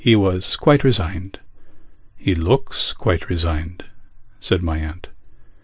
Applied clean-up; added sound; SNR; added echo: none; none; none; none.